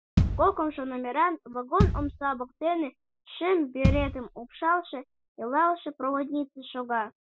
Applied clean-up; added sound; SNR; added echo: classical method spectral subtraction.